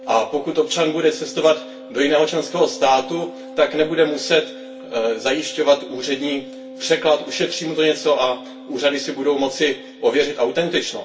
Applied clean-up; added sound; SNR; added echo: none; Organ; 17 dB; reverberation time 0.2 s.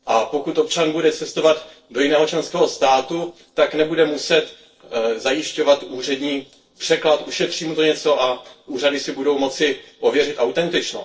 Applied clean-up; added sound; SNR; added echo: neural separator model SepFormer DNS4.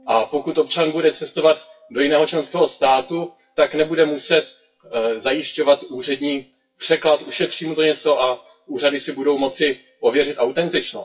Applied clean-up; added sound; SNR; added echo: classical method WPE with log-MMSE.